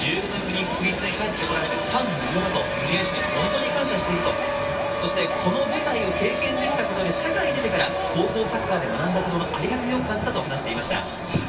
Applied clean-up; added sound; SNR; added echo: none; Siren; 5 dB; reverberation time 0.3 s.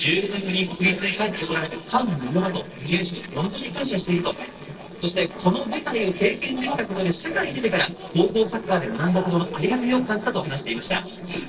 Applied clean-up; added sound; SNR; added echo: neural separator model SepFormer DNS4.